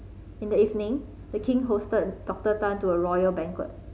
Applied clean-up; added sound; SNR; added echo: none; none; none; none.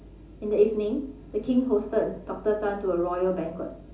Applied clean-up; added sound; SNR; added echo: none; none; none; reverberation time 0.4 s.